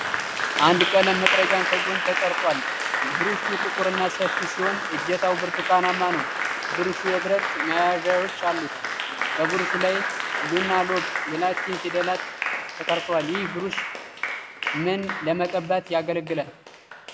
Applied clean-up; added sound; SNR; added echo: none; Applause; 1 dB; none.